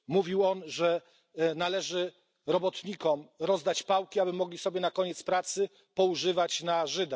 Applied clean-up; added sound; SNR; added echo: none; none; none; none.